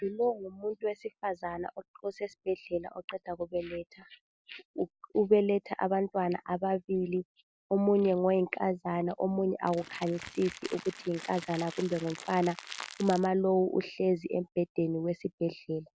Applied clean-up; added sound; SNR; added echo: none; Crackle; 15 dB; none.